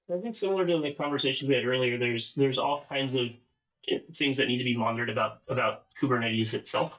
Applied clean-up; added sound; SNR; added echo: neural mask model DeepFilterNet 3.